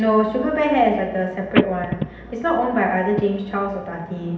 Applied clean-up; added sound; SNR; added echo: none; Telephone; 5 dB; reverberation time 0.8 s.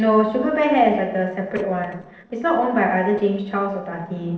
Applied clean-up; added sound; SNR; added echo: neural separator model SepFormer DNS4.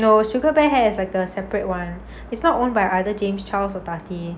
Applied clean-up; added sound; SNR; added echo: none; none; none; none.